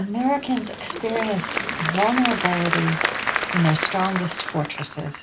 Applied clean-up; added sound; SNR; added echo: none; Applause / Crowd; 3 dB; reverberation time 0.3 s.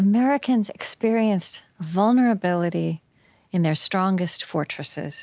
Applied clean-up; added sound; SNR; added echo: none; none; none; none.